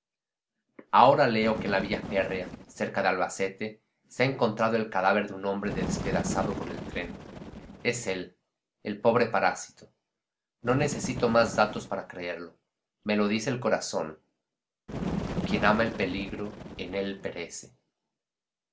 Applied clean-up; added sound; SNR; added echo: none; Bird; 10 dB; none.